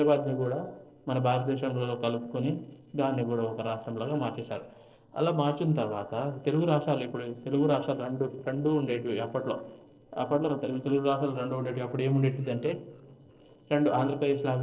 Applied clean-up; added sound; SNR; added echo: neural separator model SepFormer DNS4.